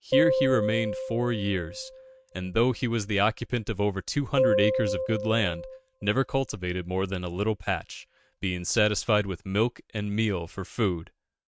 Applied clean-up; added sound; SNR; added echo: neural mask model RNNoise.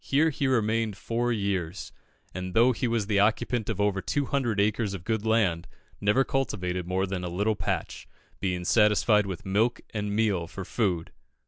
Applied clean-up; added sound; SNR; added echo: none; none; none; none.